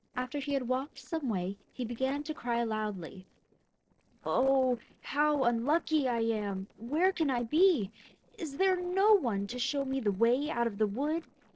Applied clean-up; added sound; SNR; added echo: neural separator model SepFormer DNS4.